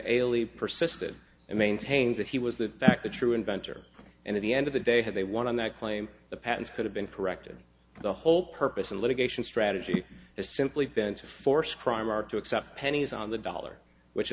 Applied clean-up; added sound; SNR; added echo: none; none; none; none.